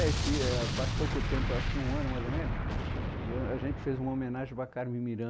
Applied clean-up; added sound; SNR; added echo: none; Explosion; -2 dB; none.